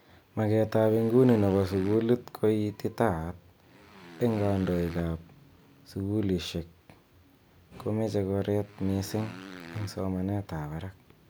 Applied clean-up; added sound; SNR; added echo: none; Motorcycle; 19 dB; none.